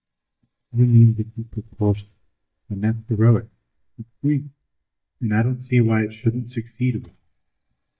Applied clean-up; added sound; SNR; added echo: neural mask model DeepFilterNet 3.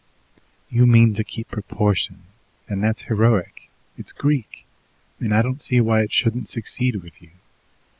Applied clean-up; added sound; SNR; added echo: none; none; none; none.